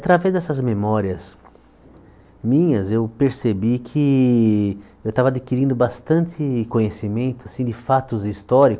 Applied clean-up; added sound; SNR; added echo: none; none; none; none.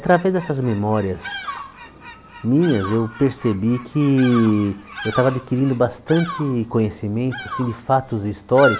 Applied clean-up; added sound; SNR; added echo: none; Bird vocalization, bird call, bird song; 13 dB; none.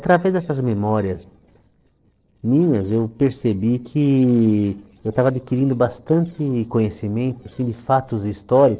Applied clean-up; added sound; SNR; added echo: neural separator model SepFormer DNS4.